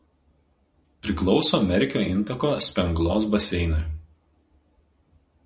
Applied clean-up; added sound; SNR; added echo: none; none; none; none.